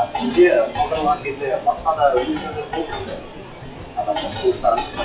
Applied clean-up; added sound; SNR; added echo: classical method WPE with log-MMSE.